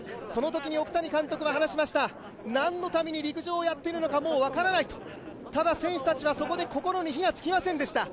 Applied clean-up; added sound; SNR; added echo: none; none; none; none.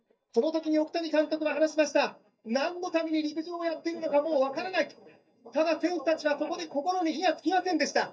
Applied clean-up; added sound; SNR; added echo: neural mask model DeepFilterNet 3.